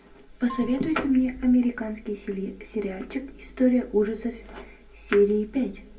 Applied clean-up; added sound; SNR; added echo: none; Marimba, xylophone; 20 dB; reverberation time 0.2 s.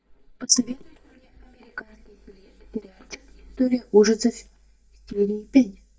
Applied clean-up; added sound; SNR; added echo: neural mask model DeepFilterNet 3.